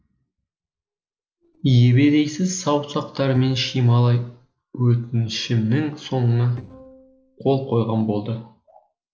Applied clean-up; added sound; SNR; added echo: neural separator model SepFormer DNS4.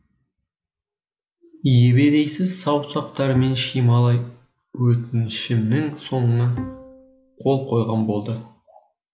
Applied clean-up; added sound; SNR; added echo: none; Bowed string instrument; 15 dB; none.